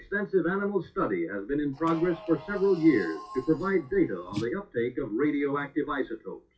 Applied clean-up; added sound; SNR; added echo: classical method WPE with log-MMSE.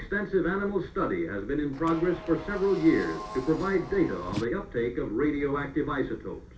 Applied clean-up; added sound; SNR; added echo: none; Car; 13 dB; reverberation time 0.4 s.